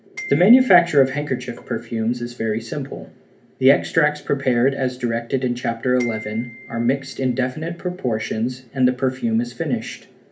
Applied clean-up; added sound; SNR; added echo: none; Glockenspiel; 19 dB; reverberation time 0.3 s.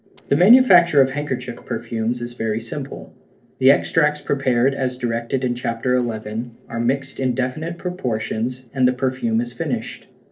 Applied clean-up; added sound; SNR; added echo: neural separator model SepFormer DNS4.